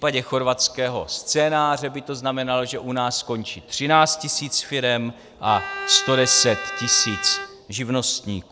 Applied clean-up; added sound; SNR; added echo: none; Bowed string instrument; 9 dB; none.